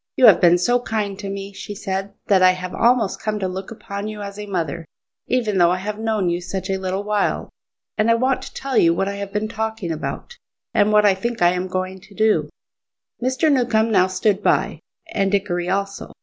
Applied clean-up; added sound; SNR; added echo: none; none; none; none.